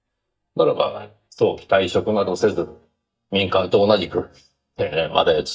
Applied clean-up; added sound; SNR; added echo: neural mask model DeepFilterNet 3.